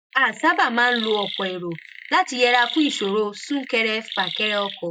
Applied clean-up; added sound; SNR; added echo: none; Chirp, tweet; 11 dB; none.